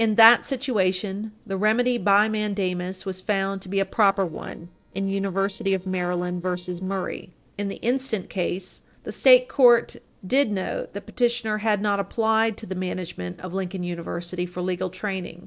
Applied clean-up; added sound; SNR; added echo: neural separator model SepFormer DNS4.